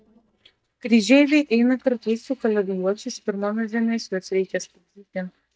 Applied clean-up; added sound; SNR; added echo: neural mask model DeepFilterNet 3.